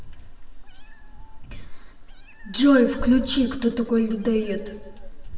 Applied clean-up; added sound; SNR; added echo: none; Meow; 15 dB; reverberation time 1.4 s.